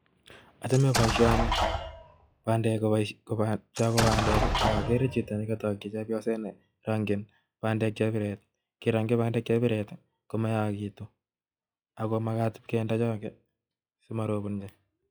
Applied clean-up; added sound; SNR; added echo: classical method log-MMSE.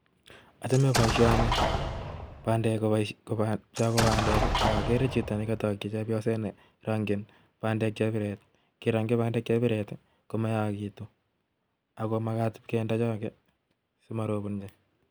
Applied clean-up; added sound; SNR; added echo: none; Explosion; 0 dB; none.